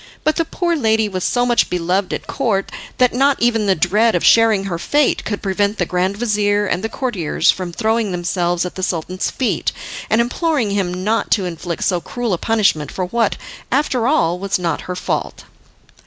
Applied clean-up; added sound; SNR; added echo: none; none; none; none.